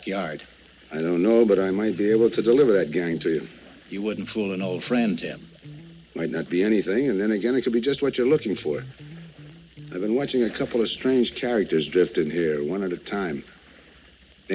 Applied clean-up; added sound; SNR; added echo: none; Electric guitar; 19 dB; none.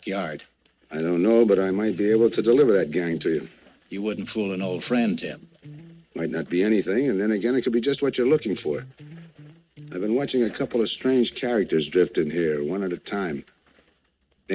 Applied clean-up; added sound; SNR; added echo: neural mask model RNNoise.